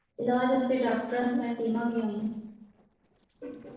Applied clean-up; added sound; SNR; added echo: neural separator model SepFormer DNS4.